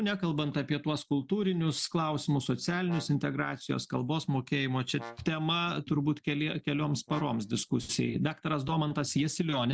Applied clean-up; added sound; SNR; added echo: none; Brass instrument; 20 dB; none.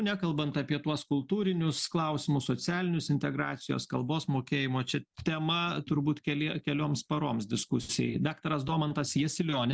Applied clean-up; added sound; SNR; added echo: none; none; none; none.